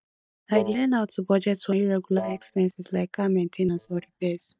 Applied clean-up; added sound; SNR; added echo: neural mask model DeepFilterNet 3.